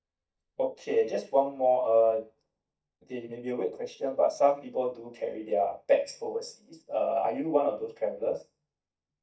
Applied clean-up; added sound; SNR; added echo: neural mask model DeepFilterNet 3.